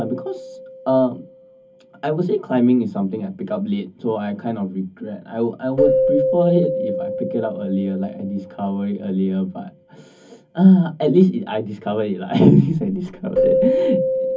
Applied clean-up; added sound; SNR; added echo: none; Keyboard (musical); 5 dB; reverberation time 0.3 s.